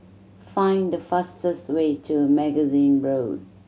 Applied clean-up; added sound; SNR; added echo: none; none; none; none.